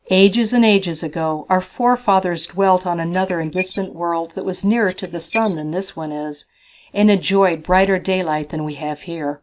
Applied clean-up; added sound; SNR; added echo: neural mask model Resemble Enhance denoiser.